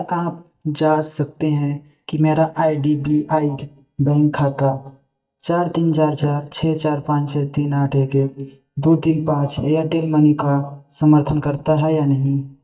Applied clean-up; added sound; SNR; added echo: neural mask model DeepFilterNet 3.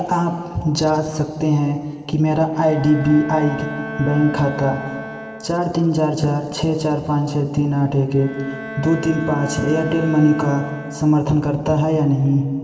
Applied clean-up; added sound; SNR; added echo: none; Bowed string instrument; 15 dB; reverberation time 2.9 s.